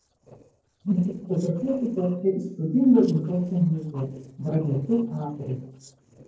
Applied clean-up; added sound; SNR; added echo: neural separator model SepFormer DNS4.